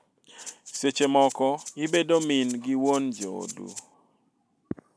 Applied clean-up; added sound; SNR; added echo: none; Rattle (instrument); 15 dB; none.